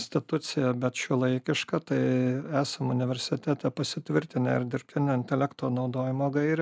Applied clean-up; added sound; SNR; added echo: none; none; none; none.